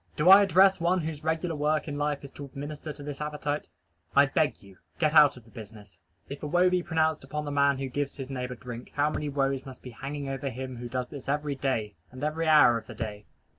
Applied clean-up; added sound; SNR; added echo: none; Thump, thud; 11 dB; none.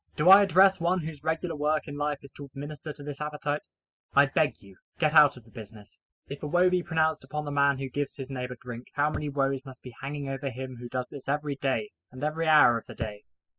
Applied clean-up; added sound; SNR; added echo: classical method spectral subtraction.